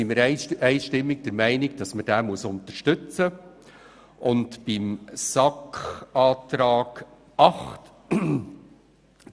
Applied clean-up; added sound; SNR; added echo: none; none; none; none.